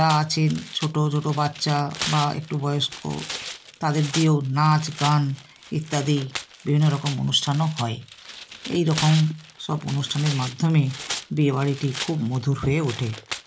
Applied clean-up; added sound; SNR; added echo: none; Tearing; 13 dB; none.